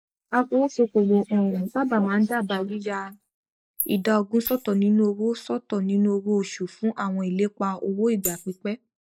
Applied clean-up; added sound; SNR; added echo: neural mask model Resemble Enhance denoiser.